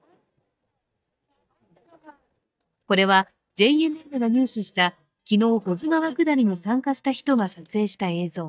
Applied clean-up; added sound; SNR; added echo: neural mask model DeepFilterNet 3.